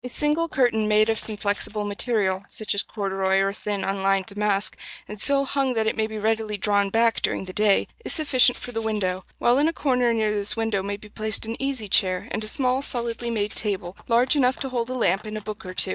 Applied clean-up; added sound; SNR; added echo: neural mask model DeepFilterNet 3.